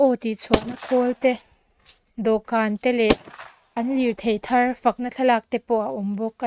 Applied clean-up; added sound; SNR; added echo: neural mask model RNNoise.